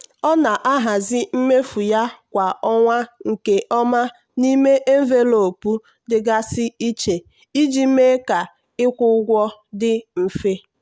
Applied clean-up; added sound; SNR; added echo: none; none; none; none.